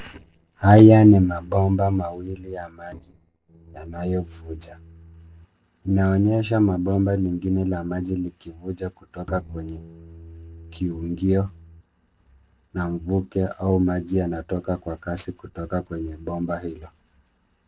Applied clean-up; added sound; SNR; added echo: neural separator model SepFormer DNS4.